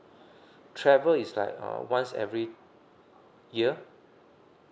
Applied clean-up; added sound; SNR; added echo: none; none; none; none.